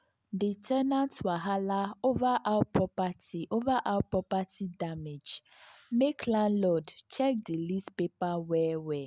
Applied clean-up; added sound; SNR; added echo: none; none; none; none.